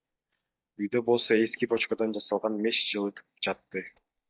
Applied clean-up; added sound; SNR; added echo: neural mask model DeepFilterNet 3.